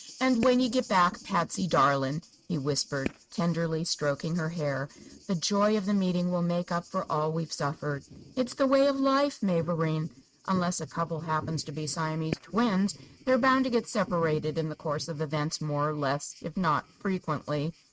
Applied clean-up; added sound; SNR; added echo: neural mask model RNNoise.